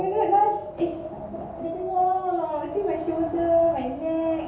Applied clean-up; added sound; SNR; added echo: none; Wind; 12 dB; reverberation time 0.7 s.